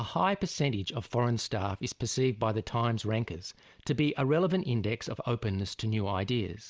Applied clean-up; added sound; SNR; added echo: none; none; none; none.